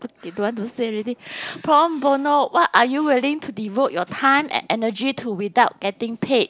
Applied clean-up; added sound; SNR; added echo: none; none; none; none.